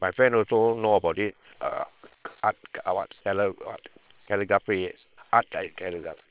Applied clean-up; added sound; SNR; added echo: neural separator model SepFormer WHAM!.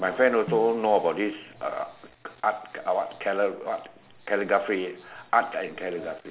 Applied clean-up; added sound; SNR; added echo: none; Snare drum; 17 dB; none.